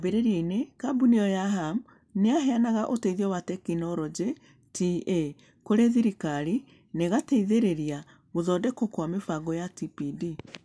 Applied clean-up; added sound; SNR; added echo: none; none; none; none.